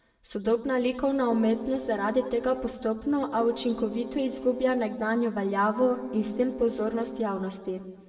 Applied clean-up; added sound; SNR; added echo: none; Keyboard (musical); 11 dB; reverberation time 1.0 s.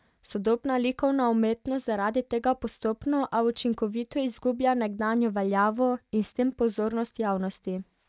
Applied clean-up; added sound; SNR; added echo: none; none; none; none.